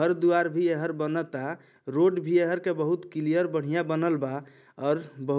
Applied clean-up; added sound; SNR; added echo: none; none; none; none.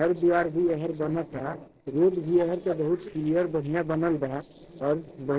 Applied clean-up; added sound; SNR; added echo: neural separator model SepFormer DNS4.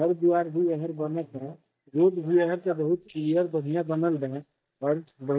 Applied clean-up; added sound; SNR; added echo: neural mask model DeepFilterNet 3.